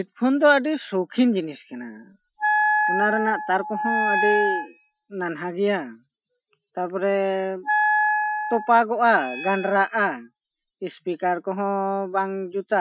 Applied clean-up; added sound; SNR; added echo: classical method Wiener filter.